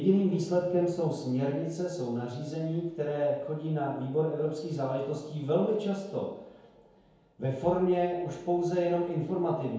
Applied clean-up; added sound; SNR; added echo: none; none; none; reverberation time 0.9 s.